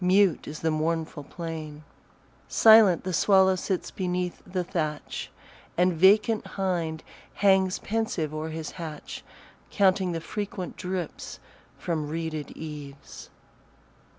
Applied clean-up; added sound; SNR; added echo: none; none; none; none.